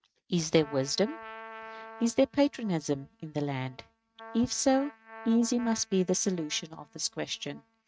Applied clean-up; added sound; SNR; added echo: neural mask model RNNoise.